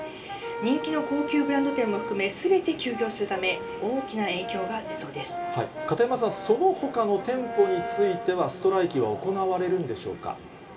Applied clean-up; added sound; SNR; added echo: none; Brass instrument; 10 dB; reverberation time 2.4 s.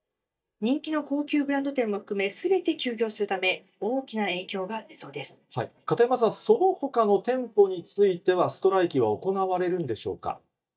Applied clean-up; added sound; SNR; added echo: neural mask model DeepFilterNet 3.